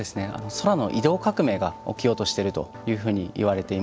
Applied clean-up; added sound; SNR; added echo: none; none; none; none.